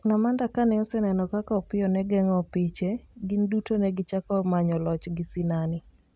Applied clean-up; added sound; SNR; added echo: none; none; none; none.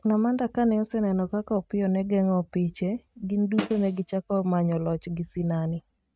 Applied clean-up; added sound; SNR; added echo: neural mask model RNNoise.